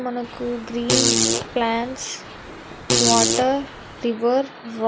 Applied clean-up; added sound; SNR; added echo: none; Fart; -1 dB; none.